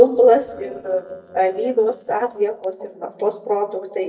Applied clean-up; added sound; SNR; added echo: neural mask model DeepFilterNet 3.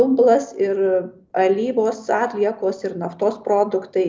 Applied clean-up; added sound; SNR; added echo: none; none; none; none.